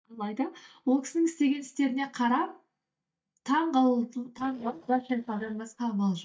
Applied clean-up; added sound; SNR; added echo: neural mask model DeepFilterNet 3.